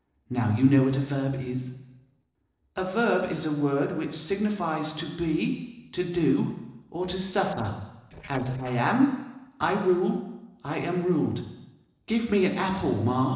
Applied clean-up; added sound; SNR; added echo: neural separator model SepFormer DNS4.